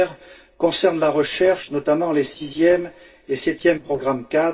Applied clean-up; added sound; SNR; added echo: neural separator model SepFormer DNS4.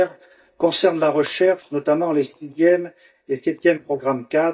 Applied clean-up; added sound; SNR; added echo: neural mask model DeepFilterNet 3.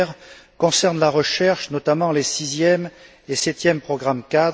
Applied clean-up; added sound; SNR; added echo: none; none; none; none.